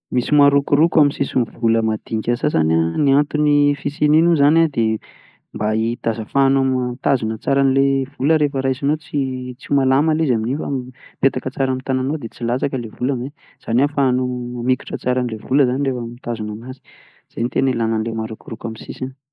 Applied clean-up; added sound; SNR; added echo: neural mask model Resemble Enhance denoiser.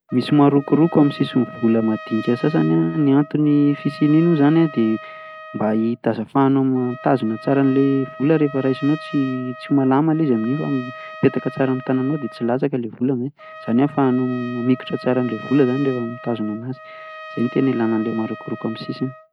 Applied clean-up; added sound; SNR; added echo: none; Trumpet; 17 dB; none.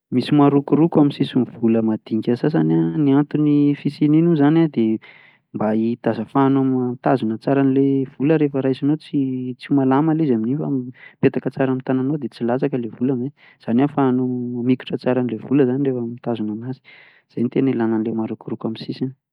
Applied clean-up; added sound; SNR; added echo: none; none; none; none.